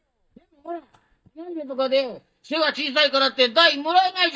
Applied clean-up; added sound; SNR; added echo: neural mask model DeepFilterNet 3.